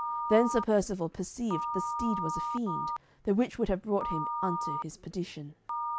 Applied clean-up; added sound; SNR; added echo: none; Telephone; 4 dB; none.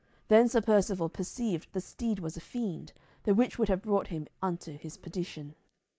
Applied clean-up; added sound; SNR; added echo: neural mask model Resemble Enhance denoiser.